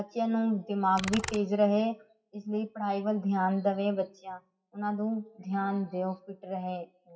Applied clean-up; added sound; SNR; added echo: classical method WPE with log-MMSE.